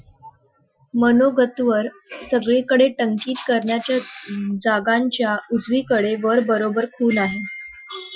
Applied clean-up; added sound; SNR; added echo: classical method Wiener filter.